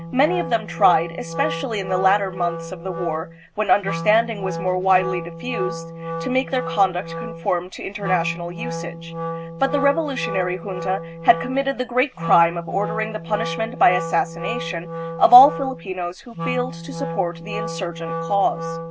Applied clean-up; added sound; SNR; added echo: none; Wind instrument, woodwind instrument; 8 dB; none.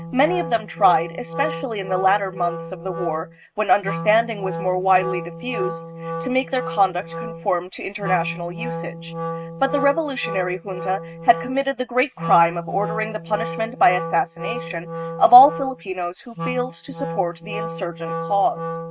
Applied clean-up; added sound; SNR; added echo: neural mask model RNNoise.